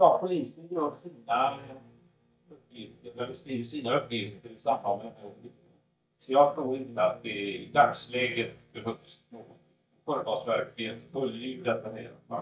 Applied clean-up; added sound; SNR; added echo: neural mask model DeepFilterNet 3.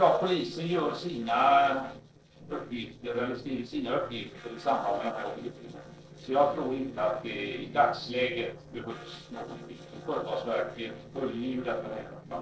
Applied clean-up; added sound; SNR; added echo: neural separator model SepFormer DNS4.